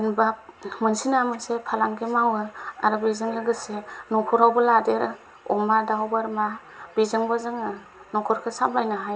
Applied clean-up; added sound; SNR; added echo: none; none; none; reverberation time 0.4 s.